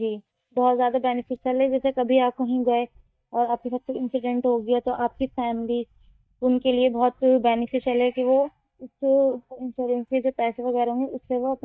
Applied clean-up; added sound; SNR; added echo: neural mask model DeepFilterNet 3.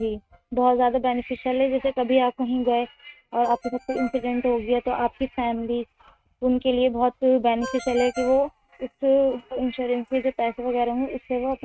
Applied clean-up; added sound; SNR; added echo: neural mask model RNNoise.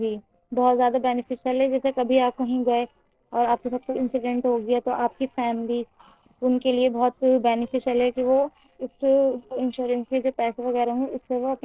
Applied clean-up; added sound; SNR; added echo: neural separator model SepFormer DNS4.